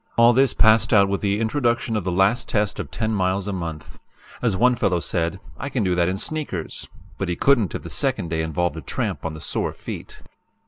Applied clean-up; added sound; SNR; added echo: none; none; none; none.